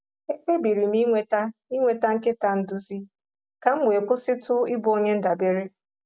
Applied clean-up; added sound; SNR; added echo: none; none; none; none.